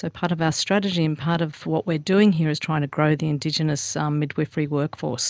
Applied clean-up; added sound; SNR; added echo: none; none; none; none.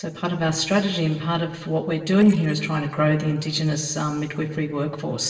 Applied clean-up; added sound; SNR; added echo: neural separator model SepFormer DNS4.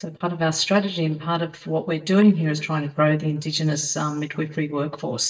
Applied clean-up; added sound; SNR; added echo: neural mask model DeepFilterNet 3.